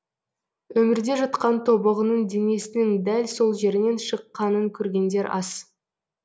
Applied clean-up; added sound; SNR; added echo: none; none; none; none.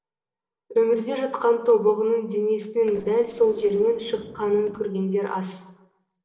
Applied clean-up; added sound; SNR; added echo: neural separator model SepFormer DNS4.